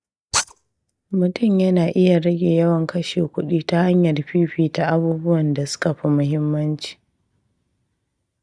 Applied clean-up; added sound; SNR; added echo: neural mask model DeepFilterNet 3.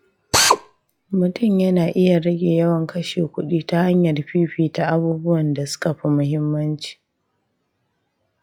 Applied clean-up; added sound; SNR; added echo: classical method log-MMSE.